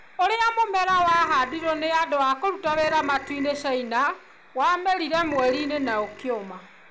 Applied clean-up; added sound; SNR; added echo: none; Burping, eructation; 15 dB; none.